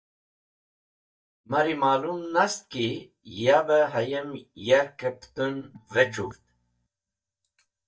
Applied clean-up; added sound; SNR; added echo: neural mask model DeepFilterNet 3.